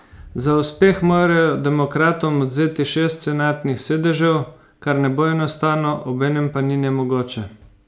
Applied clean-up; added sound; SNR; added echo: none; none; none; none.